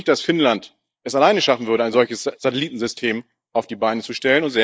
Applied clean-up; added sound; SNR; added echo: neural mask model Resemble Enhance denoiser.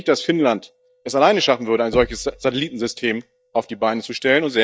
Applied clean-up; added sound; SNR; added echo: neural mask model DeepFilterNet 3.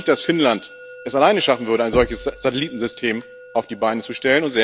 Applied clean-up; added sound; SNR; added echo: none; Knock + Musical instrument; 18 dB; none.